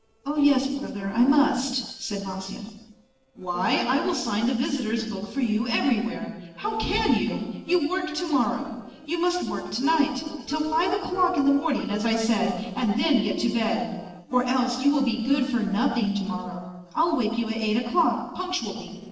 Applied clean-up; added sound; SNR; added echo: neural separator model SepFormer DNS4.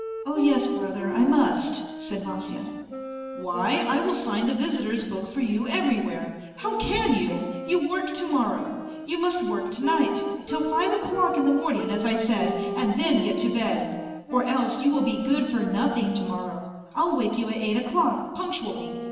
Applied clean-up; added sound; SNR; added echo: none; Wind instrument, woodwind instrument; 9 dB; reverberation time 1.2 s.